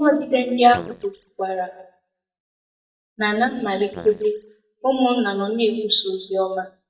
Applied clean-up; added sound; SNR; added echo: neural mask model DeepFilterNet 3.